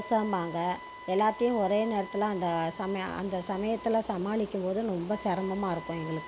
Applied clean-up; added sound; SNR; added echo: none; Wind instrument, woodwind instrument; 17 dB; none.